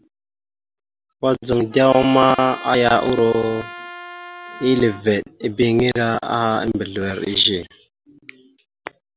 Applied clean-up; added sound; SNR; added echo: none; Trumpet; 15 dB; none.